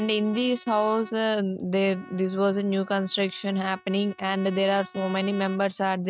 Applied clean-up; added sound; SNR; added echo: neural mask model RNNoise.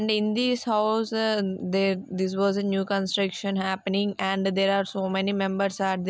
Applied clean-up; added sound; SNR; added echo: none; none; none; none.